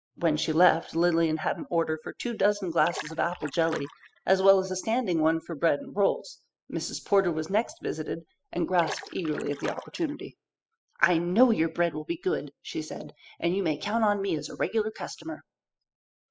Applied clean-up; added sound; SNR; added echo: classical method spectral subtraction.